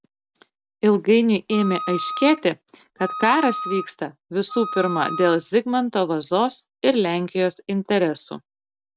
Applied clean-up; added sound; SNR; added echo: none; Wind instrument, woodwind instrument; 9 dB; none.